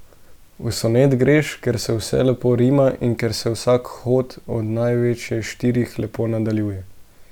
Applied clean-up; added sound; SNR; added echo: none; none; none; none.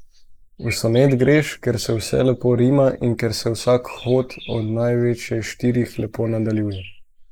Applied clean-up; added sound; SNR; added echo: neural mask model Resemble Enhance denoiser.